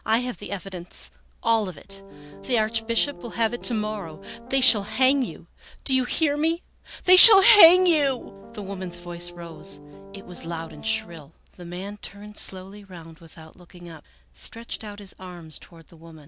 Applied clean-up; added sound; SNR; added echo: none; Piano; 17 dB; none.